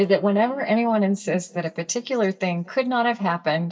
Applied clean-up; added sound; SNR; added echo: neural mask model DeepFilterNet 3.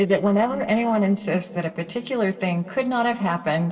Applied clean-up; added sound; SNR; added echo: neural separator model SepFormer DNS4.